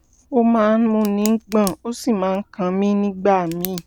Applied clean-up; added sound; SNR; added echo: none; Tick; 20 dB; none.